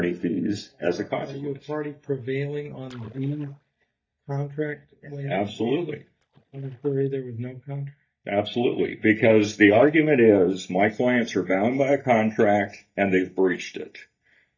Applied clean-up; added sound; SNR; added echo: neural mask model DeepFilterNet 3.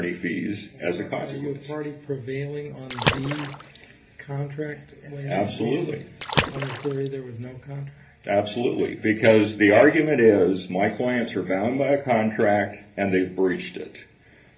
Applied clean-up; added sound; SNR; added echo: none; Water / Splash, splatter; 6 dB; reverberation time 0.3 s.